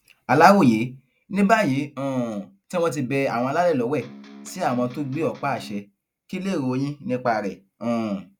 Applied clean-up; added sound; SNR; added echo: none; Electric guitar; 19 dB; none.